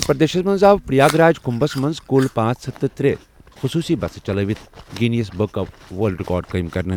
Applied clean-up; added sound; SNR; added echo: none; Chewing, mastication; 18 dB; none.